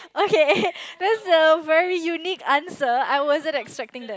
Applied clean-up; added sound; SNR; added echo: none; none; none; none.